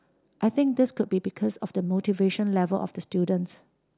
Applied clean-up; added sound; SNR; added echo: none; none; none; none.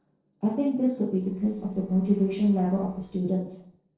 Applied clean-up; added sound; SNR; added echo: neural separator model SepFormer DNS4.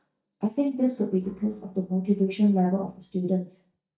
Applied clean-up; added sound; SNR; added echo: neural mask model DeepFilterNet 3.